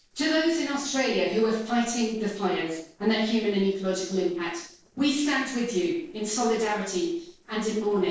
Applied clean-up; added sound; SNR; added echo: neural separator model SepFormer DNS4.